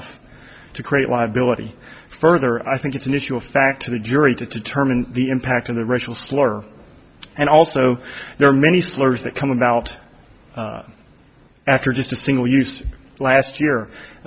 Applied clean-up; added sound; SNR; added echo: none; none; none; none.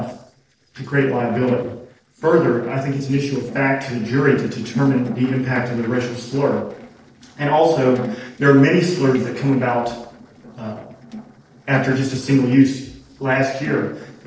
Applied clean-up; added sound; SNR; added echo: neural separator model SepFormer DNS4.